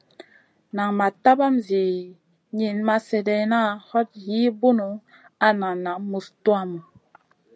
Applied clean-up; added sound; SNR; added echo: none; none; none; none.